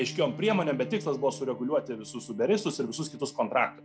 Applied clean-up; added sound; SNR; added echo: none; Bowed string instrument; 15 dB; none.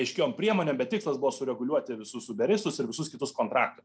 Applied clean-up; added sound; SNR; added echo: none; none; none; none.